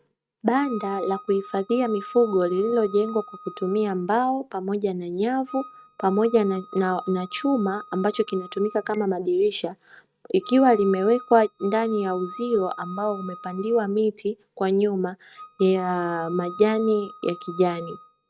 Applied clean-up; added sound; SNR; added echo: neural mask model RNNoise.